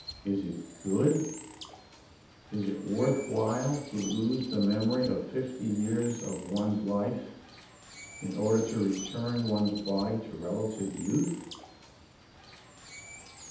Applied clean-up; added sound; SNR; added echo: none; Bird; 15 dB; reverberation time 0.8 s.